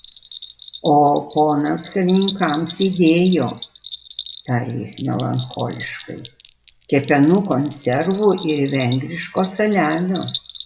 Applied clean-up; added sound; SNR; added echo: none; Bell; 15 dB; none.